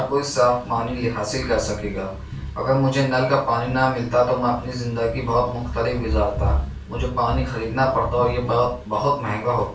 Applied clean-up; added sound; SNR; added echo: none; none; none; reverberation time 0.3 s.